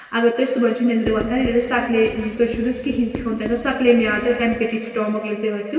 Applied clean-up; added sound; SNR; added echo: none; Writing; 14 dB; reverberation time 2.5 s.